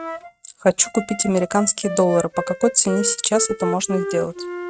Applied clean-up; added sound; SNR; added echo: neural mask model RNNoise.